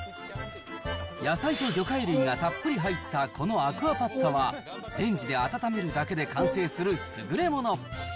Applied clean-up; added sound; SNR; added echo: none; Brass instrument; 8 dB; none.